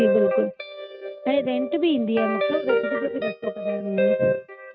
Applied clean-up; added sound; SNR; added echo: neural mask model RNNoise.